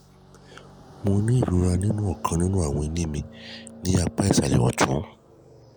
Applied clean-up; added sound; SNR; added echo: none; Car passing by; 20 dB; none.